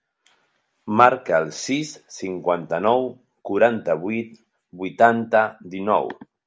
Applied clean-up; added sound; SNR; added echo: none; none; none; none.